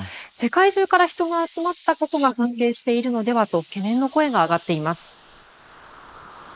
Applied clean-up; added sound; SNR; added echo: neural mask model Resemble Enhance denoiser.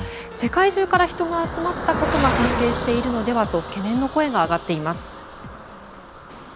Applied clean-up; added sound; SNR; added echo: none; Car passing by; 6 dB; none.